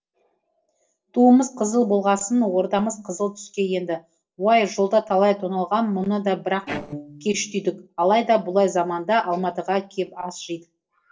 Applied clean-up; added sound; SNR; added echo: neural separator model SepFormer DNS4.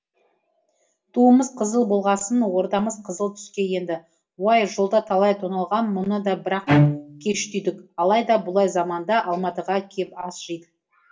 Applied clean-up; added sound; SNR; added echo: none; Bowed string instrument; 0 dB; reverberation time 0.2 s.